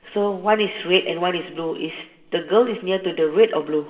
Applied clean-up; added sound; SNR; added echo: none; none; none; reverberation time 1.6 s.